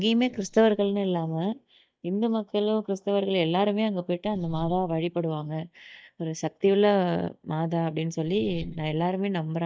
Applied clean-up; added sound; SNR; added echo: neural mask model DeepFilterNet 3.